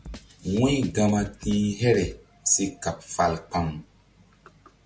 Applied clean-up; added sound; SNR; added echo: none; Drum kit; 19 dB; none.